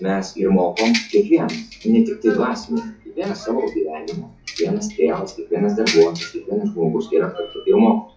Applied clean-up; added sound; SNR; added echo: classical method WPE with log-MMSE.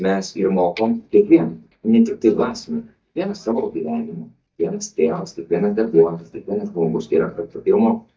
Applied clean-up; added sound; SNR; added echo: neural mask model DeepFilterNet 3.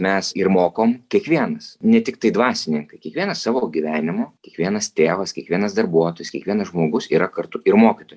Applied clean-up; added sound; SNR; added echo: none; none; none; none.